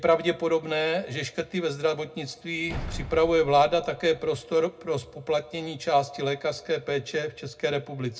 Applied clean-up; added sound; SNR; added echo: none; Slam; 12 dB; reverberation time 0.2 s.